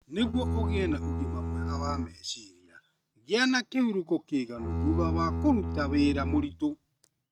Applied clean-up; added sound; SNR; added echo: neural mask model RNNoise.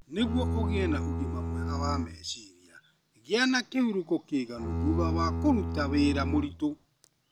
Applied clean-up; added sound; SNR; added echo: none; Bowed string instrument; 1 dB; none.